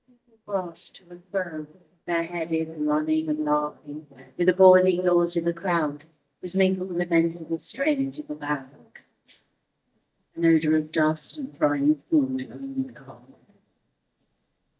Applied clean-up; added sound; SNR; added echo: neural mask model DeepFilterNet 3.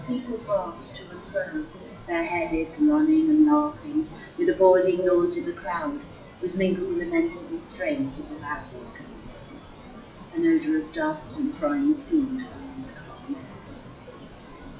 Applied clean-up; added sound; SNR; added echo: classical method WPE with log-MMSE.